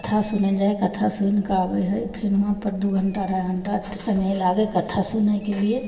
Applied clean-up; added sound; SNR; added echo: none; Bird; 20 dB; reverberation time 2.4 s.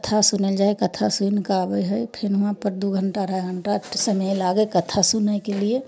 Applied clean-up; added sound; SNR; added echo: none; none; none; none.